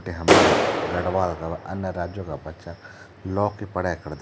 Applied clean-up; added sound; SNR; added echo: none; Clapping; -3 dB; none.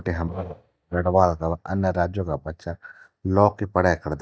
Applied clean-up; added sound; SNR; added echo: neural mask model DeepFilterNet 3.